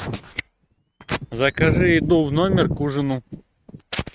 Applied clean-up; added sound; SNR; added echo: neural mask model RNNoise.